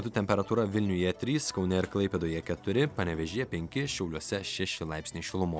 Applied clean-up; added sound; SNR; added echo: none; none; none; none.